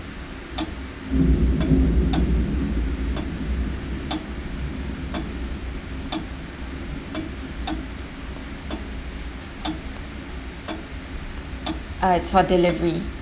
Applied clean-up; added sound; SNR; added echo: none; Clock; 13 dB; none.